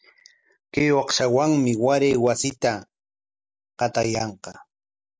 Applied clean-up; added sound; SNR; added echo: none; none; none; none.